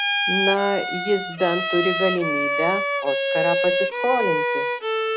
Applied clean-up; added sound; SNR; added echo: none; Bowed string instrument; -1 dB; none.